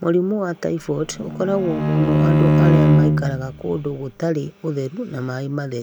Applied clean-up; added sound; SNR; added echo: none; Bowed string instrument; -5 dB; none.